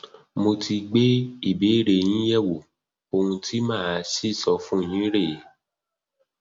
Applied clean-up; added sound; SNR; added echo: none; none; none; none.